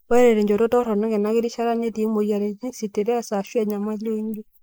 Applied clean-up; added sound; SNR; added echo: neural mask model Resemble Enhance denoiser.